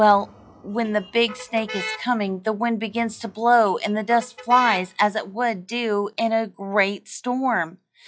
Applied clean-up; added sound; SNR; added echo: classical method log-MMSE.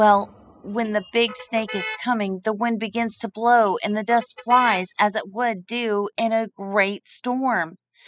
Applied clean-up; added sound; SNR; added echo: classical method spectral subtraction.